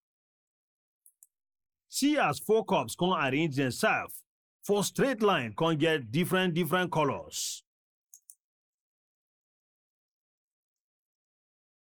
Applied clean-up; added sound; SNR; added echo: neural mask model Resemble Enhance denoiser.